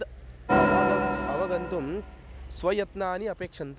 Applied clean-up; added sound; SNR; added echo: none; Organ; -4 dB; none.